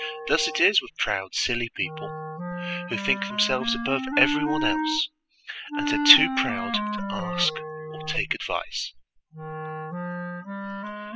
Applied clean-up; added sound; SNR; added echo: classical method spectral subtraction.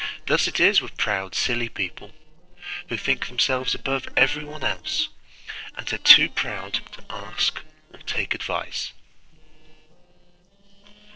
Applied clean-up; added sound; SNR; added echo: neural separator model SepFormer DNS4.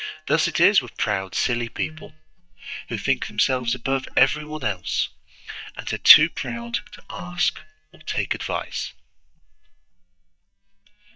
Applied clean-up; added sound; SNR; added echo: neural mask model DeepFilterNet 3.